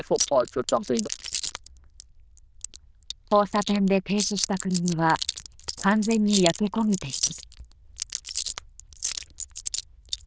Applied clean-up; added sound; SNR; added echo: neural diffusion model UNIVERSE++.